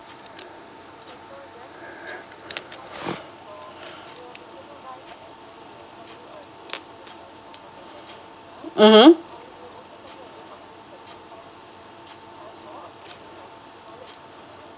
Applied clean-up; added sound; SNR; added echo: none; none; none; none.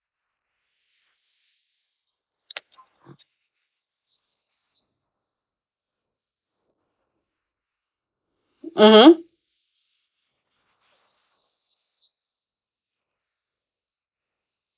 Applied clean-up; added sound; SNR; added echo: neural mask model Resemble Enhance denoiser.